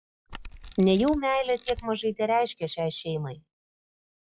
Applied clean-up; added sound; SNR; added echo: classical method log-MMSE.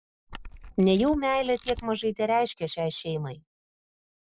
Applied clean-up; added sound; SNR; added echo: neural mask model Resemble Enhance denoiser.